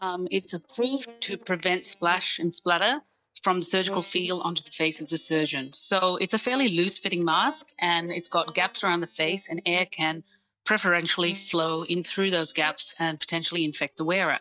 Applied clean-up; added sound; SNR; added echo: neural mask model DeepFilterNet 3.